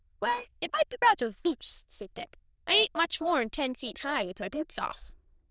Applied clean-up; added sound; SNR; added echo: neural diffusion model UNIVERSE++.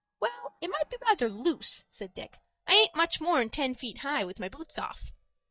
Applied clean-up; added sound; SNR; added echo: neural mask model DeepFilterNet 3.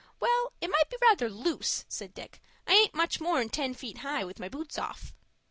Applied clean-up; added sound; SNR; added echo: none; none; none; none.